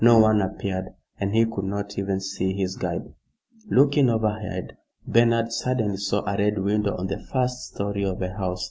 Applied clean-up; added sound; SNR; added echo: none; none; none; none.